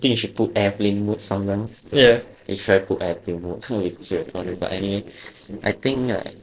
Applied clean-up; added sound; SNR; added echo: neural separator model SepFormer DNS4.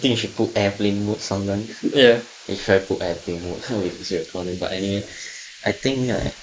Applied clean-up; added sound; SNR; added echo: neural mask model Resemble Enhance denoiser.